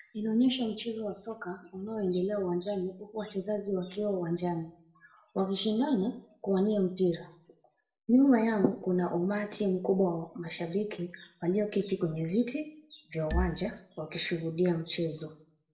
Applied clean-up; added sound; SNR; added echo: none; Marimba, xylophone; 2 dB; reverberation time 0.4 s.